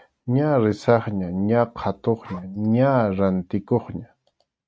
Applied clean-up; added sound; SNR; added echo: neural mask model RNNoise.